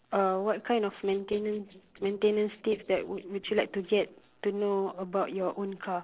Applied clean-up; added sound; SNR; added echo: neural separator model SepFormer DNS4.